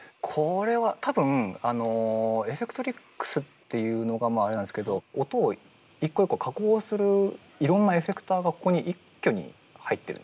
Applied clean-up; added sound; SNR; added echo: none; none; none; none.